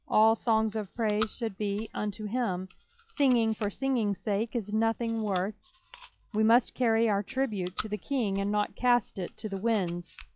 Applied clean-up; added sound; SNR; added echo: classical method log-MMSE.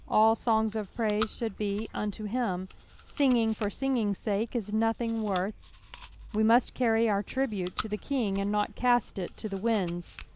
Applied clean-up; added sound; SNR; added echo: none; Chewing, mastication; 17 dB; none.